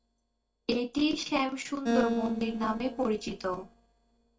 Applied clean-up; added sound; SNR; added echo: neural separator model SepFormer DNS4.